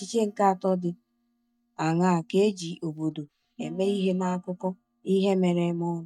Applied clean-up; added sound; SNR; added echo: neural mask model DeepFilterNet 3.